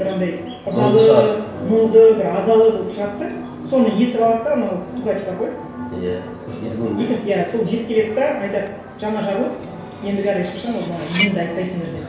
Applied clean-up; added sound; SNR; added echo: none; Cutlery, silverware; 13 dB; reverberation time 0.7 s.